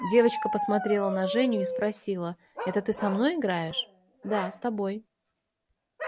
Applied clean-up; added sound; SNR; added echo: none; Bark; 8 dB; none.